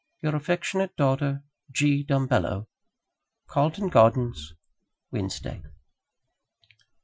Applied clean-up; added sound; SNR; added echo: classical method Wiener filter.